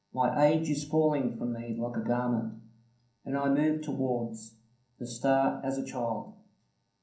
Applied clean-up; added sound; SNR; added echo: none; none; none; reverberation time 0.6 s.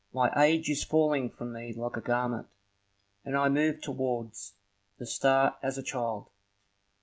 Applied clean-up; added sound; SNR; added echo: none; none; none; none.